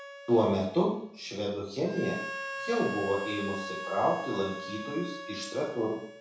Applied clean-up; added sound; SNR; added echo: none; Harmonica; 9 dB; reverberation time 0.6 s.